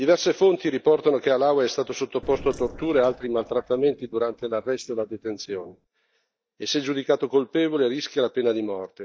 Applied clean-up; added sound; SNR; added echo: neural mask model DeepFilterNet 3.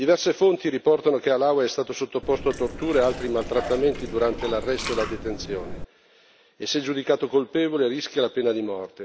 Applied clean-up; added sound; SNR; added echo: none; Liquid; 10 dB; none.